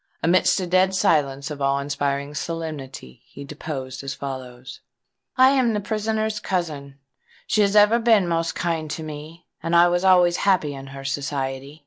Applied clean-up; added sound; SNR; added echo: none; none; none; none.